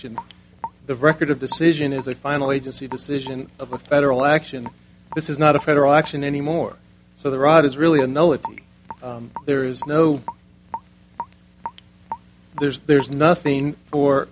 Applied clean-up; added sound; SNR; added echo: none; Raindrop / Drip; 18 dB; none.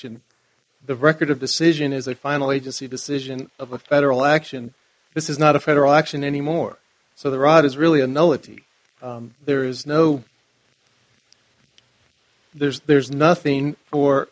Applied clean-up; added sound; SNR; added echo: neural mask model Resemble Enhance denoiser.